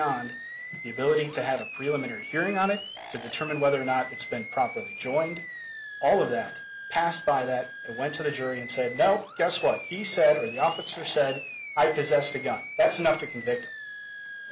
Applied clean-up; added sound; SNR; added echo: none; Animal; 12 dB; none.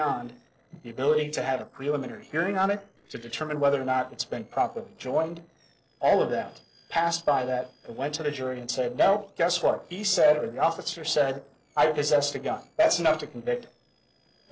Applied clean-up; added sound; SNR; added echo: neural separator model SepFormer DNS4.